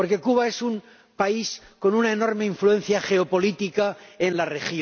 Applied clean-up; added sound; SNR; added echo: none; none; none; none.